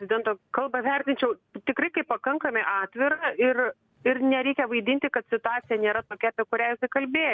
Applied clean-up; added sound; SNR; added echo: none; none; none; none.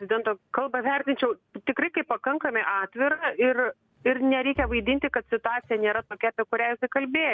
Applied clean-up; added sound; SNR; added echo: none; Bowed string instrument; 15 dB; none.